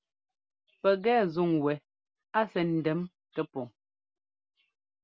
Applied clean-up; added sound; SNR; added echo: none; none; none; none.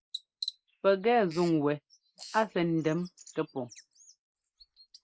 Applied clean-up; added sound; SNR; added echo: neural mask model Resemble Enhance denoiser.